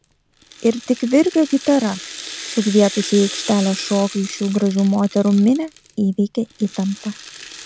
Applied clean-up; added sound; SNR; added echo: none; Rattle (instrument); 15 dB; none.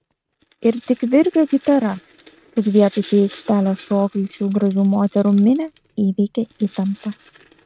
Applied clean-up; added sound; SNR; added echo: neural mask model RNNoise.